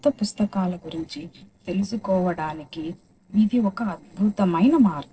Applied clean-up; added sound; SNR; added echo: neural separator model SepFormer DNS4.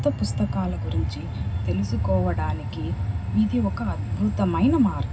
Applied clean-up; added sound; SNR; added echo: none; Train; 14 dB; reverberation time 0.4 s.